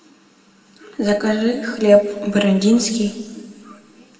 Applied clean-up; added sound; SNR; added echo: none; none; none; reverberation time 1.5 s.